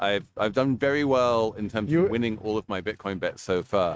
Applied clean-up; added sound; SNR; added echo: neural mask model RNNoise.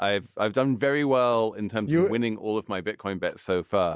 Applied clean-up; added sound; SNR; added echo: none; none; none; none.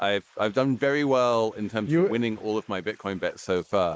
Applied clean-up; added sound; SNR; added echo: neural mask model Resemble Enhance denoiser.